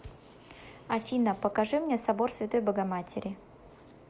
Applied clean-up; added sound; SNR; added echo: none; none; none; none.